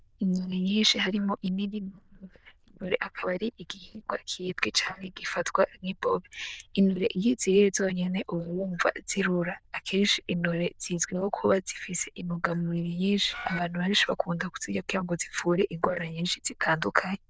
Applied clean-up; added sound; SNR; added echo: neural diffusion model UNIVERSE++.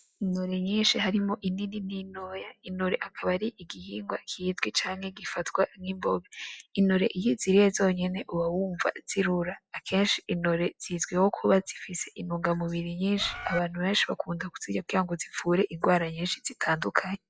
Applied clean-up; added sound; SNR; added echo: classical method log-MMSE.